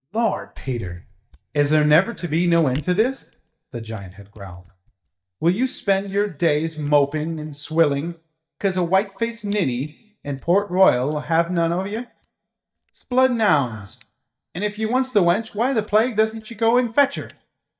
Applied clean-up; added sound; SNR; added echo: neural mask model DeepFilterNet 3.